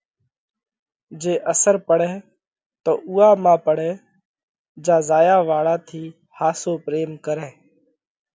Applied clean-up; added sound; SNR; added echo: none; none; none; none.